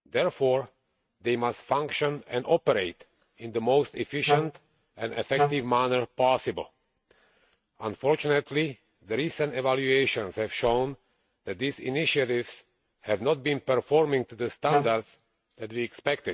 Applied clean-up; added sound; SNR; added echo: neural mask model RNNoise.